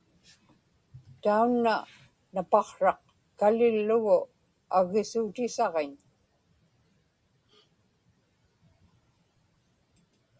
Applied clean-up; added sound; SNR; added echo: none; none; none; none.